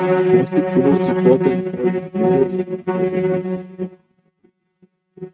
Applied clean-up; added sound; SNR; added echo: neural mask model RNNoise.